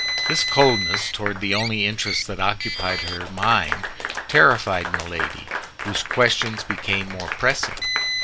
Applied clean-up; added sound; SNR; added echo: none; Car + Applause / Clapping; 4 dB; none.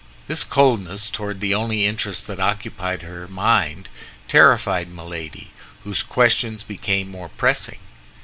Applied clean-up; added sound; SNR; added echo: none; none; none; none.